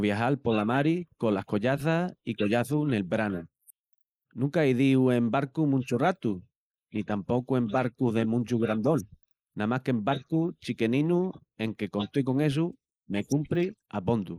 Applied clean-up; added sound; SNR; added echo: neural mask model Resemble Enhance denoiser.